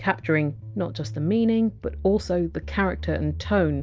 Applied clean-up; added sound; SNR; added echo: none; none; none; none.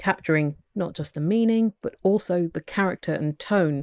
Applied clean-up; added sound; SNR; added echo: neural mask model Resemble Enhance denoiser.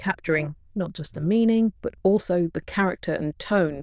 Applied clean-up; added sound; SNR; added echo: neural diffusion model UNIVERSE++.